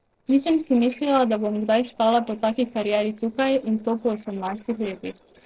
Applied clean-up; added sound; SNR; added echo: neural separator model SepFormer DNS4.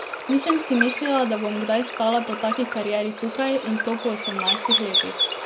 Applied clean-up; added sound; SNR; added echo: none; Water / Bird; 2 dB; none.